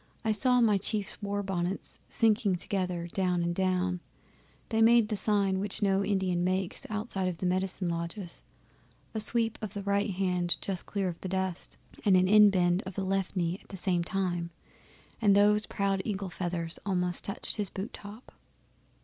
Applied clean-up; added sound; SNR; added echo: none; none; none; none.